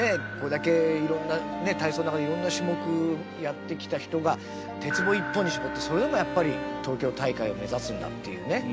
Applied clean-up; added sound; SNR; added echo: none; Wind instrument, woodwind instrument; 9 dB; none.